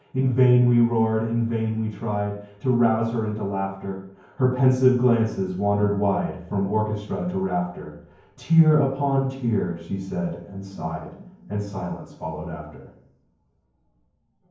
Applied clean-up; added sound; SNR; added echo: none; none; none; reverberation time 0.9 s.